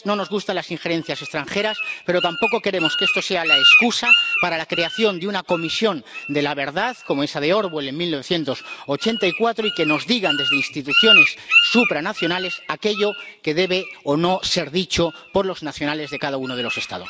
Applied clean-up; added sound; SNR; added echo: none; Bird; 1 dB; none.